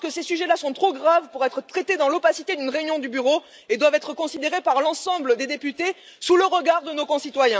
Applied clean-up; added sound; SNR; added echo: none; none; none; none.